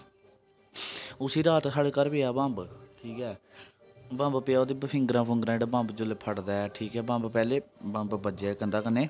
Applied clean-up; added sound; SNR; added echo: none; none; none; none.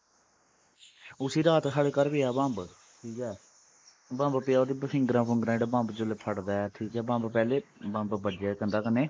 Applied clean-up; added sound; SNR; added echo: neural mask model Resemble Enhance denoiser.